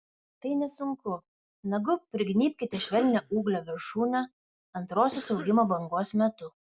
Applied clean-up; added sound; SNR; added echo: none; Cough; 16 dB; none.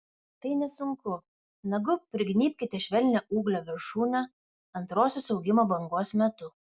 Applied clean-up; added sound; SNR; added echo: none; none; none; none.